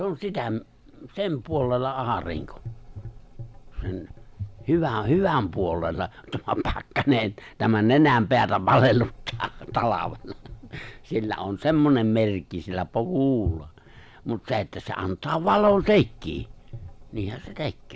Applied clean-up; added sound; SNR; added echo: none; Gurgling / Engine; 20 dB; none.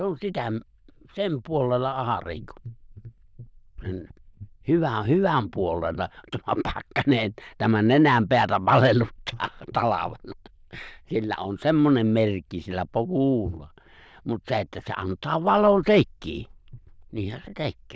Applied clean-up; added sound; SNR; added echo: neural diffusion model UNIVERSE++.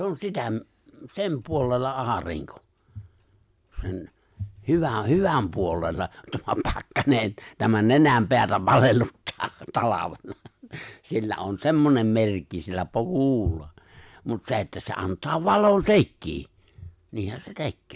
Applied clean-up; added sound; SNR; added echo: none; none; none; none.